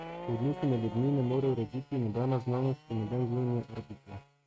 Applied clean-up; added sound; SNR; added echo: neural mask model RNNoise.